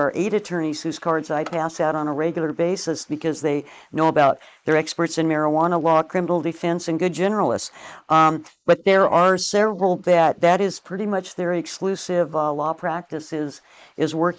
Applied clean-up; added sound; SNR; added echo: neural mask model Resemble Enhance denoiser.